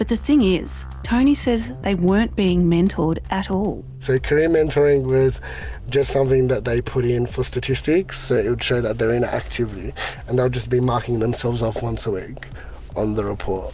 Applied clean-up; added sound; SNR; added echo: none; none; none; none.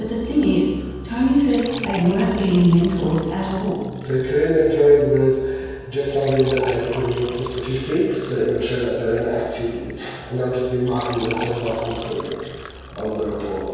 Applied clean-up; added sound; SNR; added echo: none; Fill (with liquid) / Trickle, dribble; 16 dB; reverberation time 1.2 s.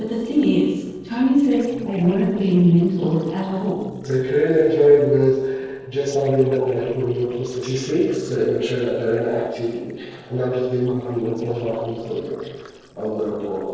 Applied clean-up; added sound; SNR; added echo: neural separator model SepFormer DNS4.